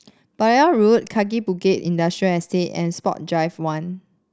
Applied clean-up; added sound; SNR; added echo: none; none; none; none.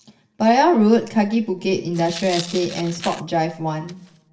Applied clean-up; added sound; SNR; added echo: none; Tearing; 16 dB; reverberation time 0.6 s.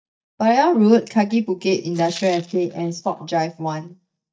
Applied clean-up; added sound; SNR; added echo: neural mask model DeepFilterNet 3.